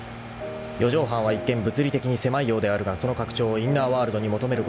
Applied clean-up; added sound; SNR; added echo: none; Domestic sounds, home sounds; 18 dB; none.